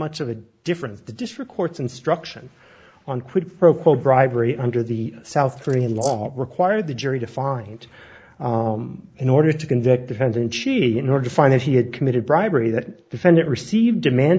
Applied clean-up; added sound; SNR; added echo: neural mask model Resemble Enhance denoiser.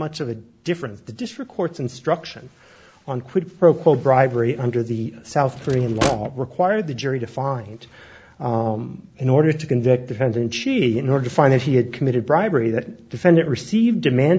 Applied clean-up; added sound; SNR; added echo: none; Drawer open or close / Wood; 9 dB; none.